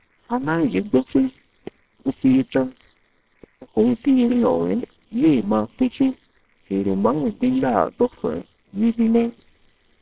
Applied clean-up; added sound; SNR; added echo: neural separator model SepFormer WHAMR!.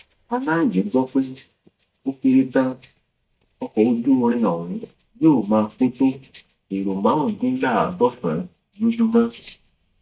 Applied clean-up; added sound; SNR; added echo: neural mask model DeepFilterNet 3.